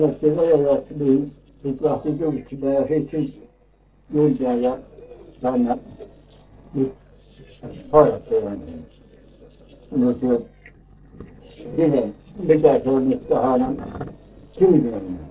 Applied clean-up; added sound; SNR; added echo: neural separator model SepFormer DNS4.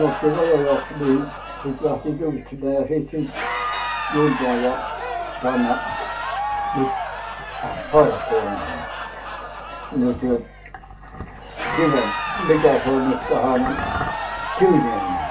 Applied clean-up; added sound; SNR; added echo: none; Crowd; 6 dB; reverberation time 0.2 s.